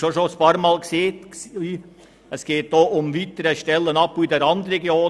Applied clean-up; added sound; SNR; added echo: none; none; none; none.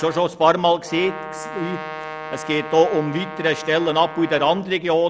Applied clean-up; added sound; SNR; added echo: none; Brass instrument; 13 dB; none.